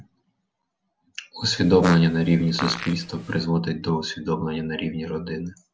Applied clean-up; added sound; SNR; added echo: none; Fart; 9 dB; none.